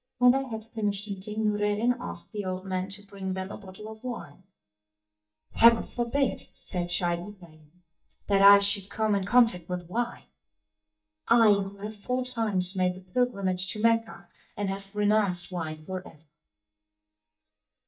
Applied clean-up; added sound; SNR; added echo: neural mask model DeepFilterNet 3.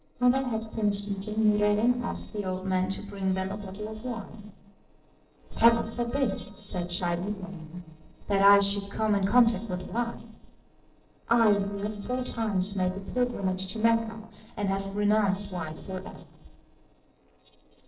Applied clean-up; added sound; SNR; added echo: neural separator model SepFormer DNS4.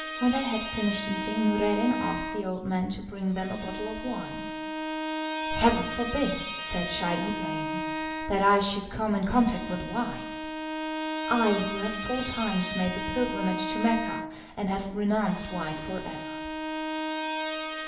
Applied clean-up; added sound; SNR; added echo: none; Bowed string instrument; 5 dB; reverberation time 0.9 s.